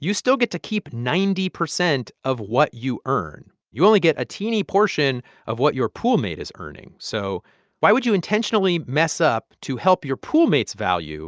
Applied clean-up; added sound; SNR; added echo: none; none; none; none.